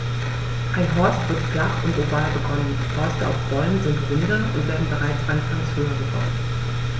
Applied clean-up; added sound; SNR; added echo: none; none; none; none.